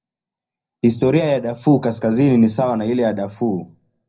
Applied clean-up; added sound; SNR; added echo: none; none; none; reverberation time 0.5 s.